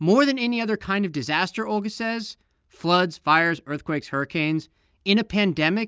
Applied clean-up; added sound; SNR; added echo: none; none; none; none.